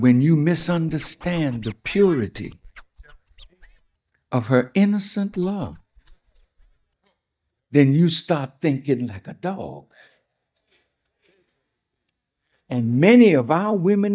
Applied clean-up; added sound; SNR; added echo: neural mask model DeepFilterNet 3.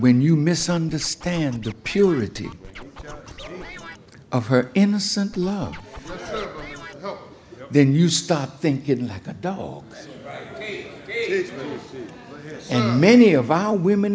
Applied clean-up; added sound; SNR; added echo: none; Scratching (performance technique); 18 dB; none.